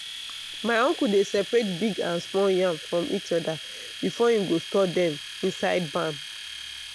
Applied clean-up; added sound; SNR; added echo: none; Domestic sounds, home sounds; 11 dB; none.